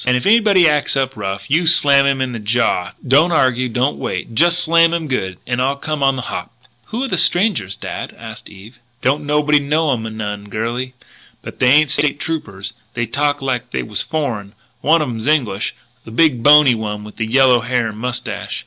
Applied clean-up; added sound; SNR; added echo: none; none; none; none.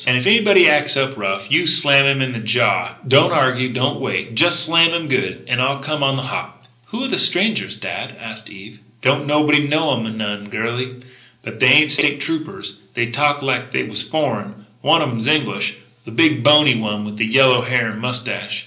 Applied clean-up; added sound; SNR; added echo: none; none; none; reverberation time 0.5 s.